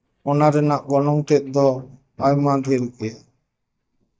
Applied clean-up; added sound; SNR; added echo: neural mask model DeepFilterNet 3.